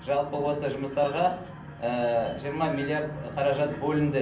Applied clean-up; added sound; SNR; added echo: none; none; none; reverberation time 0.6 s.